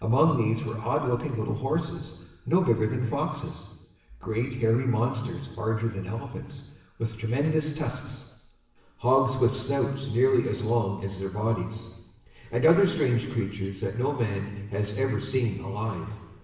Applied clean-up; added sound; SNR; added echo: none; none; none; reverberation time 1.1 s.